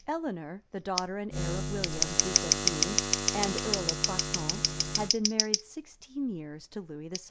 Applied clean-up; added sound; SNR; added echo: none; Buzz + Scissors; -5 dB; none.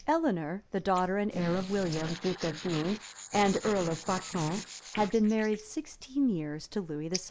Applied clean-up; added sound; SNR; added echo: neural mask model Resemble Enhance denoiser.